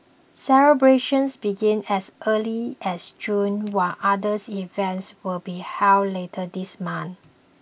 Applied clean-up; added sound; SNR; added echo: none; none; none; none.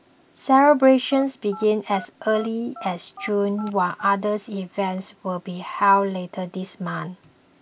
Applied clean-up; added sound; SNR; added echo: none; Telephone; 19 dB; none.